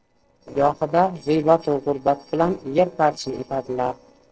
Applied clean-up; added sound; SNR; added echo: neural separator model SepFormer DNS4.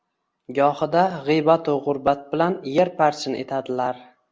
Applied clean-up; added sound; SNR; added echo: none; none; none; none.